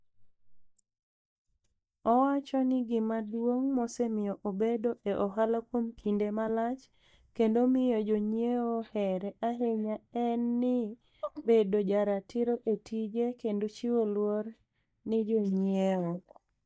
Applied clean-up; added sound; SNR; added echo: neural mask model DeepFilterNet 3.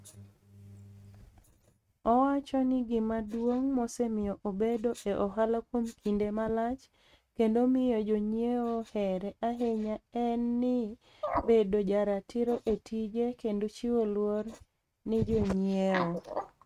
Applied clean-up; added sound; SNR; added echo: neural mask model RNNoise.